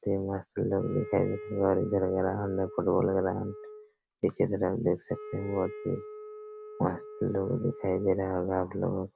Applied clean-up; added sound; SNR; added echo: none; Wind instrument, woodwind instrument; 14 dB; none.